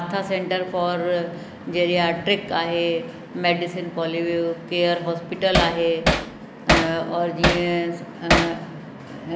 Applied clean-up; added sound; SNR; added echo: none; Hammer; -1 dB; none.